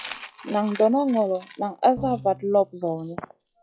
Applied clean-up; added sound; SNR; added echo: classical method log-MMSE.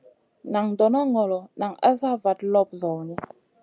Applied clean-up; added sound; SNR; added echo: none; none; none; none.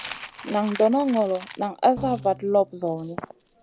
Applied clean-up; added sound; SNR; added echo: none; Drum + Coin (dropping); 17 dB; none.